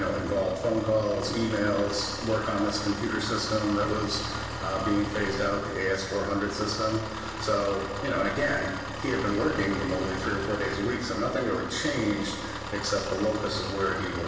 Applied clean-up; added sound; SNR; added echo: none; Engine; 7 dB; reverberation time 1.3 s.